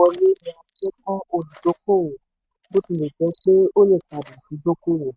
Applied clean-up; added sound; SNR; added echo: neural mask model RNNoise.